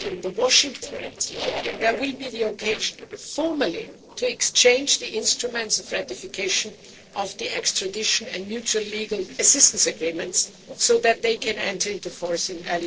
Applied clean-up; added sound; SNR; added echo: neural separator model SepFormer DNS4.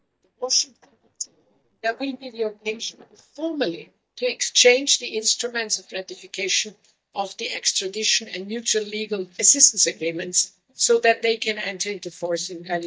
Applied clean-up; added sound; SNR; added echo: neural mask model DeepFilterNet 3.